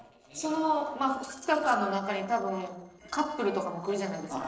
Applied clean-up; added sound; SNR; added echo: neural separator model SepFormer DNS4.